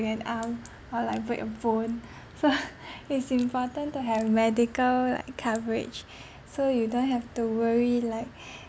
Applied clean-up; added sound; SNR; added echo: none; none; none; none.